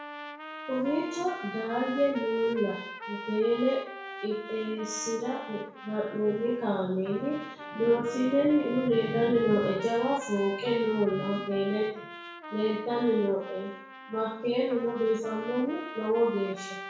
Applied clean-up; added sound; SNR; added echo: none; Trumpet; 12 dB; reverberation time 0.6 s.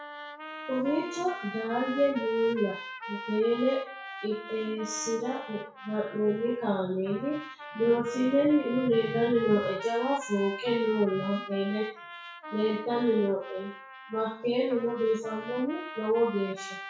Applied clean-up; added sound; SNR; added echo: classical method WPE with log-MMSE.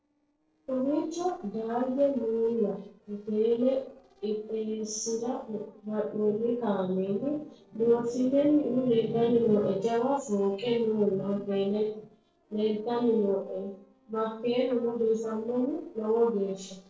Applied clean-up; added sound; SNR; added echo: neural separator model SepFormer DNS4.